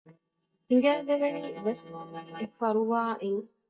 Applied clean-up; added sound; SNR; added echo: neural mask model DeepFilterNet 3.